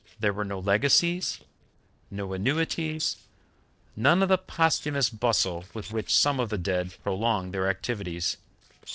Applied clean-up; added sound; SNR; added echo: neural separator model SepFormer DNS4.